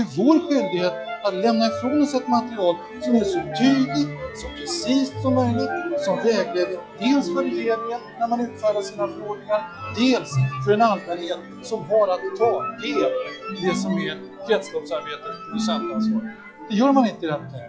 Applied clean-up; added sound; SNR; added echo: classical method log-MMSE.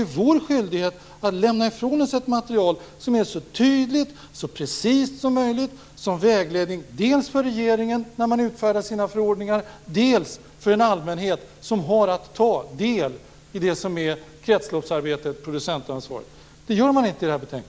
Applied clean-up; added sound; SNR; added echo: none; none; none; none.